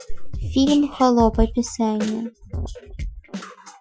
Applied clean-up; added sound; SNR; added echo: classical method Wiener filter.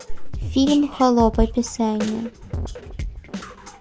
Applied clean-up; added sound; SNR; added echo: none; Drum kit; 10 dB; none.